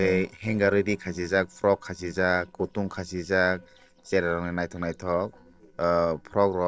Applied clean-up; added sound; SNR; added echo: neural separator model SepFormer DNS4.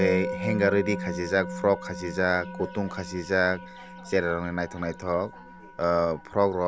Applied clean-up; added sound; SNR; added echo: none; Musical instrument; 9 dB; none.